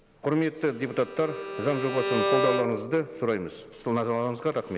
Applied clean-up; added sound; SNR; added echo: none; Bowed string instrument; 5 dB; none.